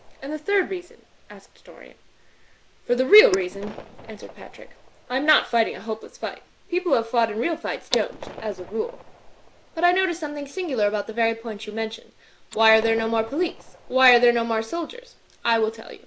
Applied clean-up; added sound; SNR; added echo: neural mask model Resemble Enhance denoiser.